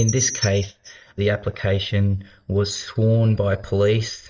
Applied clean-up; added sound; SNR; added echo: neural mask model DeepFilterNet 3.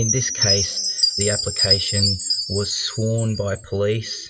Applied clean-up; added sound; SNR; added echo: classical method WPE with log-MMSE.